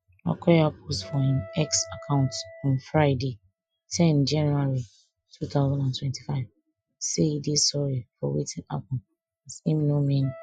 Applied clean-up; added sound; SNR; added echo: classical method Wiener filter.